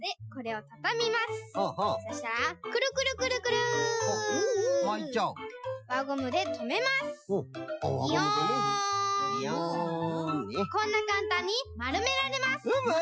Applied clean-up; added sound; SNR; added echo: classical method Wiener filter.